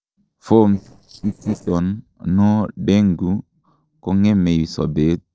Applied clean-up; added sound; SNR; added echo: neural separator model SepFormer DNS4.